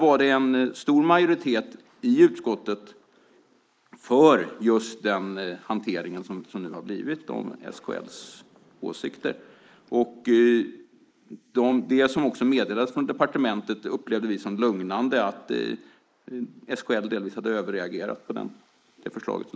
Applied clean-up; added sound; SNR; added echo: neural mask model Resemble Enhance denoiser.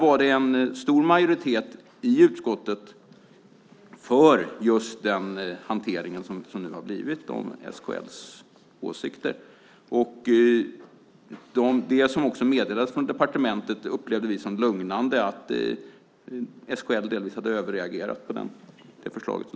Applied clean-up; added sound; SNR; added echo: none; none; none; none.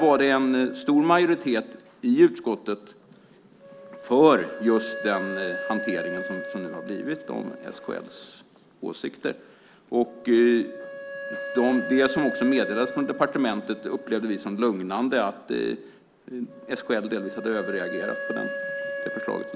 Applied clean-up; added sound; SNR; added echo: none; Wind instrument, woodwind instrument; 11 dB; none.